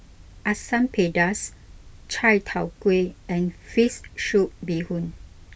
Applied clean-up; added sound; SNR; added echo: none; none; none; none.